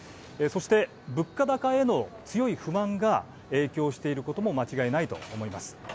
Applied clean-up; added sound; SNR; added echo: none; none; none; none.